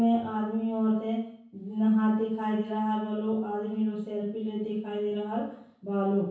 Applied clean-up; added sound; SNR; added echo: none; none; none; reverberation time 0.6 s.